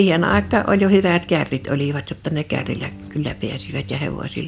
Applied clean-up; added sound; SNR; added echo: none; Bowed string instrument + Electric guitar / Strum; 16 dB; none.